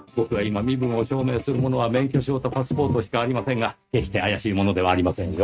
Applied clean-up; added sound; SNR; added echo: neural mask model RNNoise.